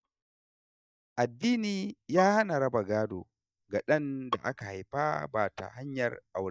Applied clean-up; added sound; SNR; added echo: neural mask model DeepFilterNet 3.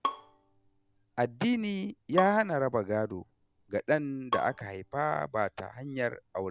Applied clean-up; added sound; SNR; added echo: none; Bowed string instrument; 11 dB; none.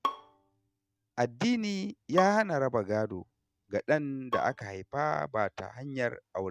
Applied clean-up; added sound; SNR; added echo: neural mask model RNNoise.